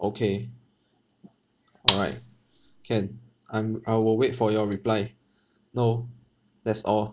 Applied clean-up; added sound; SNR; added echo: none; Gunshot, gunfire; -2 dB; none.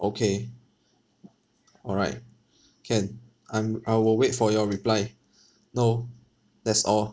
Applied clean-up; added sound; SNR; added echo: none; none; none; none.